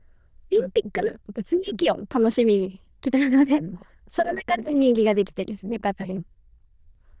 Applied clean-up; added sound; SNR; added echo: neural diffusion model UNIVERSE++.